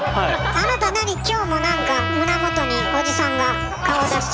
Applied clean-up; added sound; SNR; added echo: none; Trumpet; 6 dB; none.